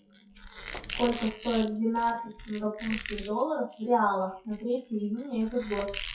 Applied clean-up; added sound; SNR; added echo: classical method WPE with log-MMSE.